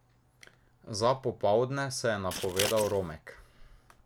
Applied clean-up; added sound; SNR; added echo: none; Scissors; 4 dB; none.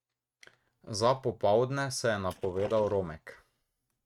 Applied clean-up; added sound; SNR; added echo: neural mask model RNNoise.